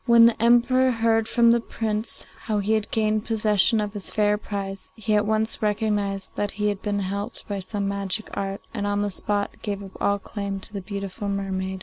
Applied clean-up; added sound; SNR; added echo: none; none; none; none.